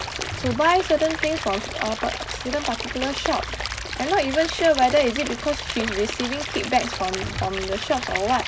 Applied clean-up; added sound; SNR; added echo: none; Stream / Liquid; 7 dB; none.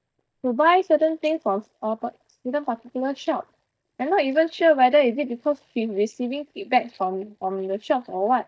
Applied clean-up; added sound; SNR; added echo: neural mask model DeepFilterNet 3.